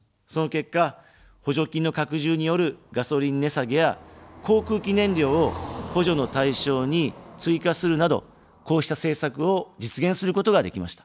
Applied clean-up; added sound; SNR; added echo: none; Car passing by; 18 dB; none.